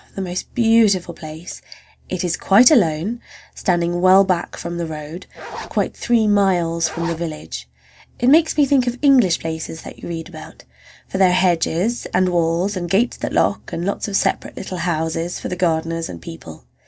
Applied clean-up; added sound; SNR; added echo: none; Zipper (clothing); 12 dB; none.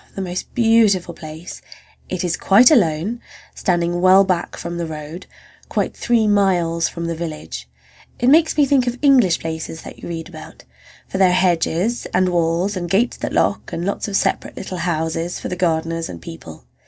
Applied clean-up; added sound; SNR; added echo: none; none; none; none.